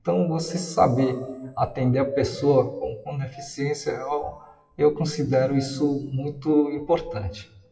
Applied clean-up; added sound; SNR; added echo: classical method WPE with log-MMSE.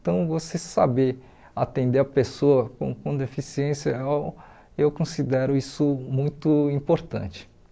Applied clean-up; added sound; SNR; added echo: none; none; none; none.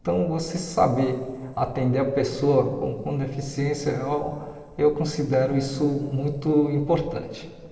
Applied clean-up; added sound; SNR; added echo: neural separator model SepFormer DNS4.